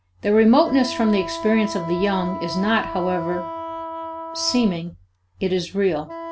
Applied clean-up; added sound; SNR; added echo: none; Wind instrument, woodwind instrument; 10 dB; none.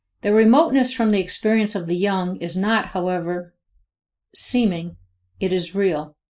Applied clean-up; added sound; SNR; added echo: neural mask model Resemble Enhance denoiser.